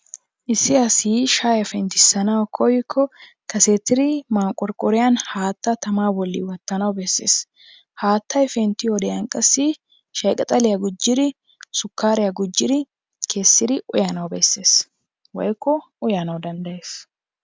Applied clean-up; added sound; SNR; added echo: none; none; none; none.